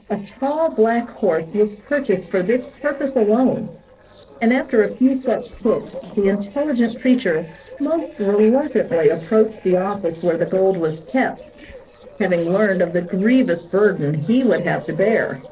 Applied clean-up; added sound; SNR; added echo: neural separator model SepFormer DNS4.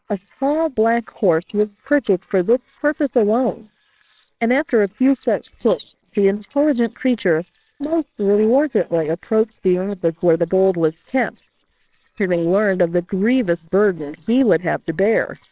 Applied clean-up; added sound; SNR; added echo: neural separator model SepFormer WHAMR!.